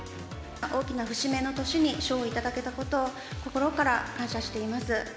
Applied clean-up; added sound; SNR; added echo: none; none; none; none.